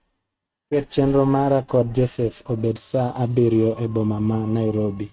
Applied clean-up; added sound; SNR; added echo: neural mask model RNNoise.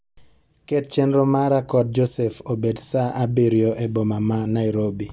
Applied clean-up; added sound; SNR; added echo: none; none; none; none.